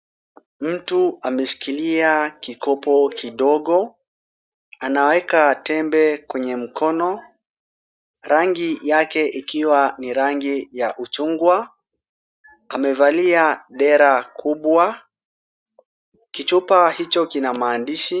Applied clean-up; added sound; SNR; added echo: none; none; none; none.